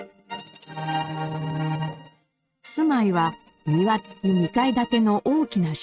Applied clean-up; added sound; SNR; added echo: neural mask model RNNoise.